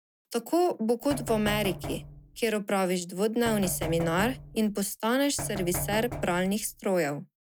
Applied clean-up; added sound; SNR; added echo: none; Knock; 10 dB; none.